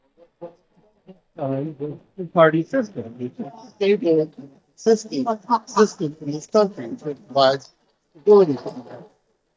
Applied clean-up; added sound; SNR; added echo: neural mask model DeepFilterNet 3.